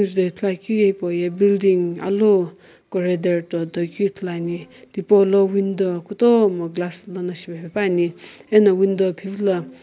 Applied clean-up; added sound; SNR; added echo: none; none; none; none.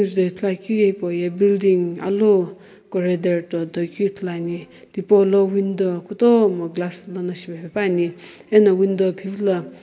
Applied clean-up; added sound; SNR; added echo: none; none; none; reverberation time 1.3 s.